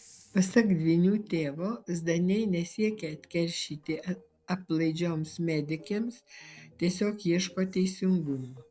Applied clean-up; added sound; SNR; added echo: neural separator model SepFormer DNS4.